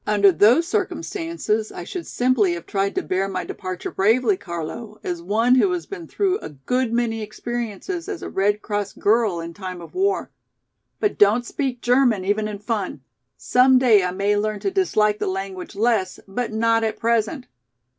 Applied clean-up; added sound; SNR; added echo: none; none; none; none.